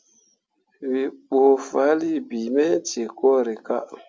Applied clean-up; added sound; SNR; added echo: none; none; none; none.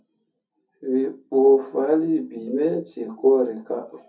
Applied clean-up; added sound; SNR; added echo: none; none; none; reverberation time 0.3 s.